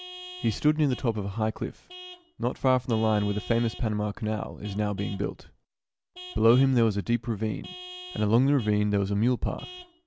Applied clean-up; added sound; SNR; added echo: none; Vehicle horn, car horn, honking / Truck; 19 dB; none.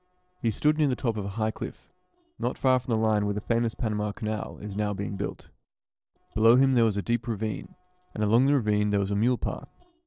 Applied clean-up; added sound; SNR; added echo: neural separator model SepFormer DNS4.